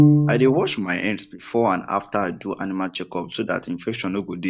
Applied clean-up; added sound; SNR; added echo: neural mask model DeepFilterNet 3.